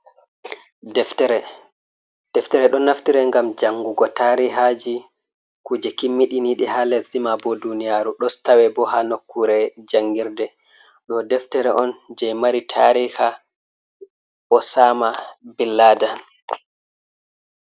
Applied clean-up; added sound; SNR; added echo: none; none; none; none.